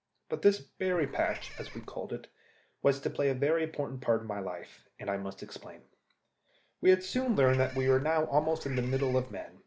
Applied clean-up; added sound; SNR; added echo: none; Meow / Purr; 14 dB; none.